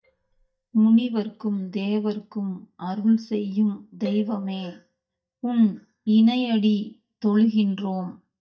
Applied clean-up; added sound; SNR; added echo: neural mask model DeepFilterNet 3.